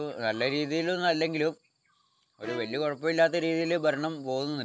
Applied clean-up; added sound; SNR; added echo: none; Bowed string instrument; 17 dB; none.